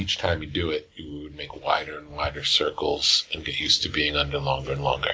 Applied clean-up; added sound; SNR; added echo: none; none; none; none.